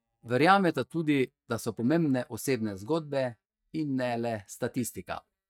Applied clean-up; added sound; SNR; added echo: neural mask model DeepFilterNet 3.